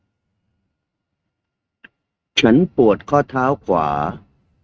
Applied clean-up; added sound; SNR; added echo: neural mask model RNNoise.